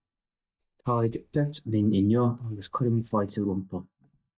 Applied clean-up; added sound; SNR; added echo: neural mask model DeepFilterNet 3.